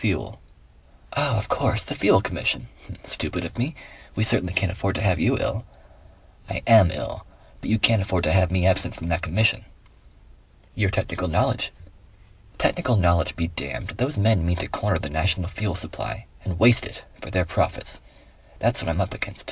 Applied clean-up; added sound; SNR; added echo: none; none; none; none.